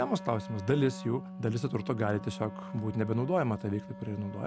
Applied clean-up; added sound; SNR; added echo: none; Wind instrument, woodwind instrument; 12 dB; none.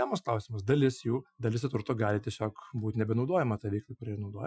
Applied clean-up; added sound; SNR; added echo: classical method Wiener filter.